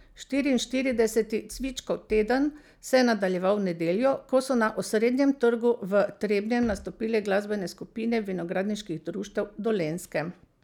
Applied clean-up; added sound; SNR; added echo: none; none; none; none.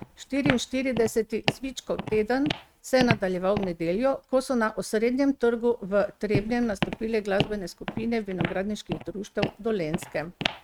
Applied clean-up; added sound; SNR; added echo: neural mask model RNNoise.